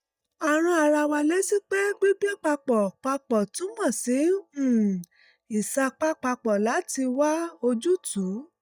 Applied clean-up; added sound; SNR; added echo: neural mask model DeepFilterNet 3.